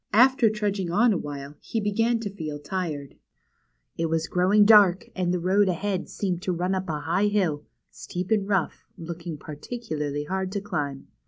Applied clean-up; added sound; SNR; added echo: none; none; none; none.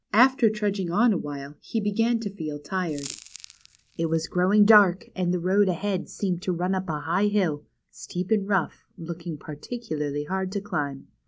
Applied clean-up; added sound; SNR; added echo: none; Crackle; 20 dB; none.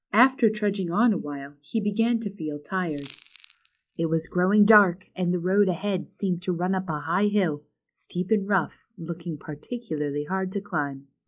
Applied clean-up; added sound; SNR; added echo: classical method log-MMSE.